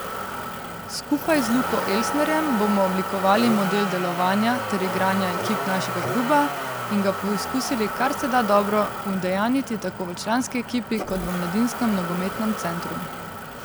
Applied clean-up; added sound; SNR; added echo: none; Motor vehicle (road); 5 dB; none.